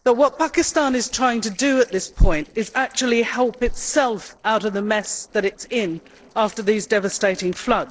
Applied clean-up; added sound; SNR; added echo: neural separator model SepFormer DNS4.